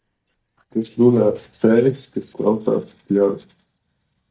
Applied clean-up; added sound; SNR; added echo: neural mask model DeepFilterNet 3.